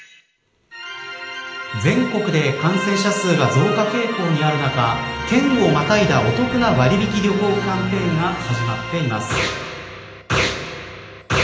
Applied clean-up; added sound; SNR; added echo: none; none; none; reverberation time 0.9 s.